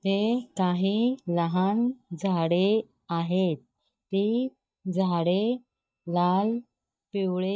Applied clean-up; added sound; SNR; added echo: neural mask model DeepFilterNet 3.